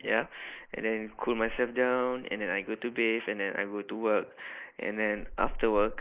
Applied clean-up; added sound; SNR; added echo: neural mask model Resemble Enhance denoiser.